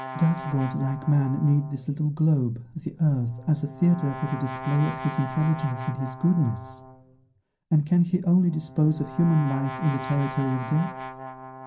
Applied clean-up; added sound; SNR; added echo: none; Brass instrument; 13 dB; reverberation time 0.3 s.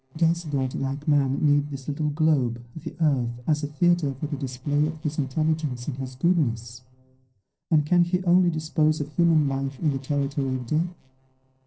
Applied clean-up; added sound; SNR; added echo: neural separator model SepFormer DNS4.